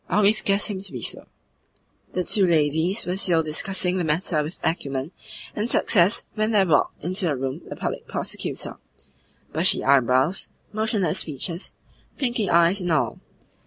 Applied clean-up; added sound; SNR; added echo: none; none; none; none.